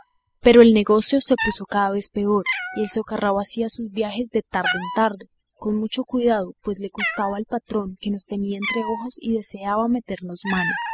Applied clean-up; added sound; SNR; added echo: classical method spectral subtraction.